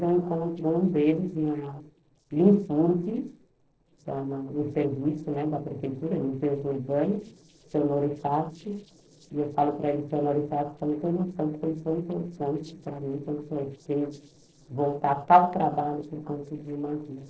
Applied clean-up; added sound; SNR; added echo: neural separator model SepFormer DNS4.